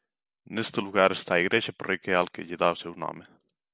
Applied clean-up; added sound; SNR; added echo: none; none; none; none.